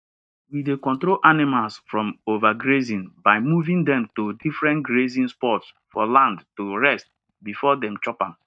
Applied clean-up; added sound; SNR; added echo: neural mask model DeepFilterNet 3.